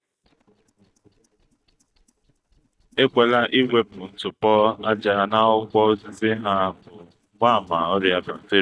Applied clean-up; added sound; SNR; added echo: neural mask model DeepFilterNet 3.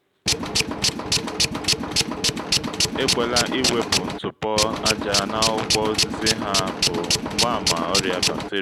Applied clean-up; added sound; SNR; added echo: none; Tools; -4 dB; none.